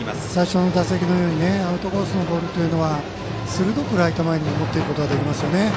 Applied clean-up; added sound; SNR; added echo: none; none; none; none.